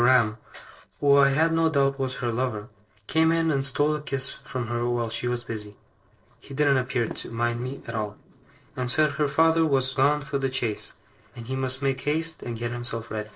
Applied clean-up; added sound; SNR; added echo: neural separator model SepFormer DNS4.